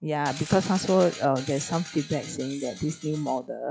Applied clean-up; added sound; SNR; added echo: classical method log-MMSE.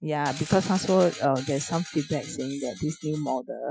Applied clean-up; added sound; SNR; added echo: classical method Wiener filter.